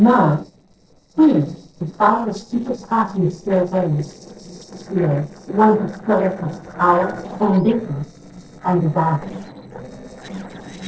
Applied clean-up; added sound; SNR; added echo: neural separator model SepFormer DNS4.